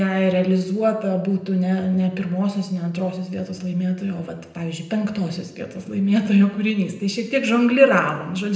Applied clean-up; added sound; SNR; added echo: none; none; none; reverberation time 0.8 s.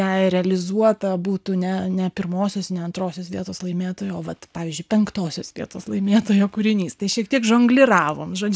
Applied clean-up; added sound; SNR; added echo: none; none; none; none.